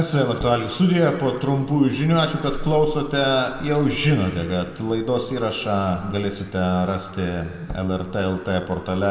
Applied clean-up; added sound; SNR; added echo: none; Tap / Bass drum; 17 dB; reverberation time 2.0 s.